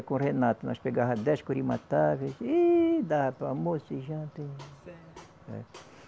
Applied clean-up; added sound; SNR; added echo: none; none; none; none.